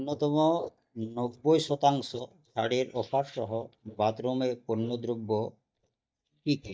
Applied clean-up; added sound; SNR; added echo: neural mask model DeepFilterNet 3.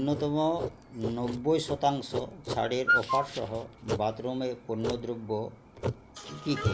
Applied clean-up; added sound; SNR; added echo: none; Writing; 8 dB; none.